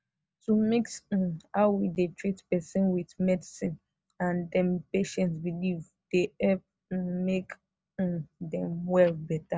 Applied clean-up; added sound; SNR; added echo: none; none; none; none.